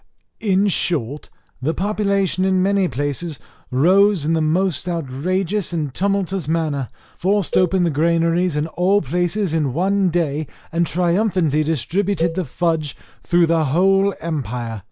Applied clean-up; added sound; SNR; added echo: none; Cowbell; 13 dB; none.